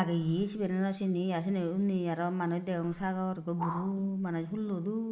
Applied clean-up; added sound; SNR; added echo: neural mask model Resemble Enhance denoiser.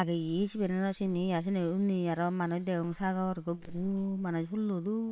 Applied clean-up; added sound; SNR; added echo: neural separator model SepFormer WHAM!.